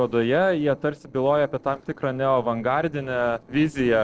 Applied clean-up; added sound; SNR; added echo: neural separator model SepFormer DNS4.